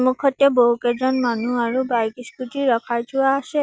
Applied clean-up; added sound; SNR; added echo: none; none; none; none.